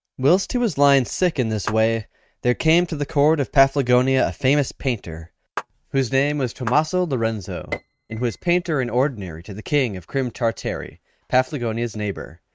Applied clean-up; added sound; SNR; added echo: neural mask model RNNoise.